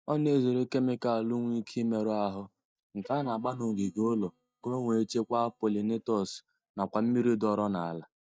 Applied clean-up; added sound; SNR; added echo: neural mask model DeepFilterNet 3.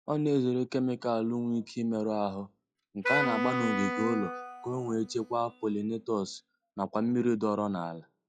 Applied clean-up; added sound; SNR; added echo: classical method log-MMSE.